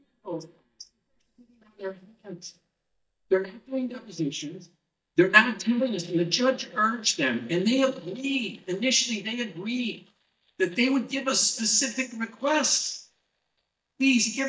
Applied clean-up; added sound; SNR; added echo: neural mask model DeepFilterNet 3.